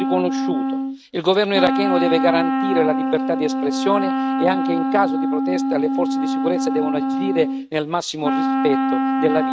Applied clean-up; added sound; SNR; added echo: neural mask model RNNoise.